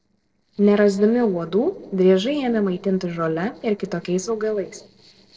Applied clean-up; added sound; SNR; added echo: neural separator model SepFormer DNS4.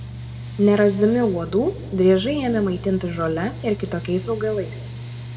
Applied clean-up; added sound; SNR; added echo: none; Mechanical fan; 11 dB; reverberation time 1.3 s.